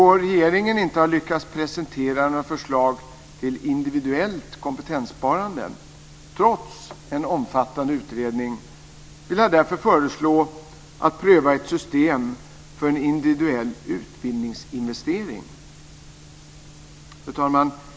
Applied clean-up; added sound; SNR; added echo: none; none; none; none.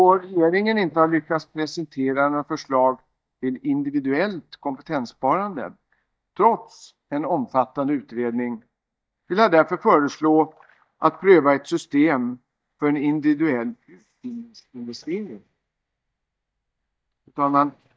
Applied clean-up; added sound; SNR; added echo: neural mask model DeepFilterNet 3.